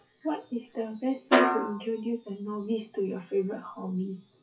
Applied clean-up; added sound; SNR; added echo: classical method WPE with log-MMSE.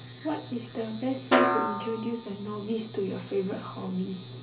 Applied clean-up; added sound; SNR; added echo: none; Snare drum; -2 dB; reverberation time 0.5 s.